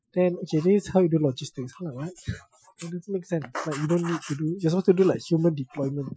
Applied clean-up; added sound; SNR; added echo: classical method Wiener filter.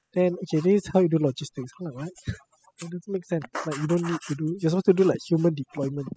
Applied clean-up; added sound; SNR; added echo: classical method spectral subtraction.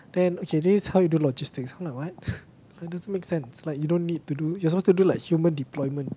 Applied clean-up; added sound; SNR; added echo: none; none; none; none.